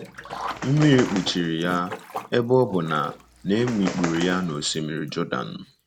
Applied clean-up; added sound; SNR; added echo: none; Sink (filling or washing) + Bird; 12 dB; none.